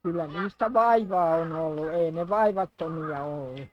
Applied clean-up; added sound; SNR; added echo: neural mask model RNNoise.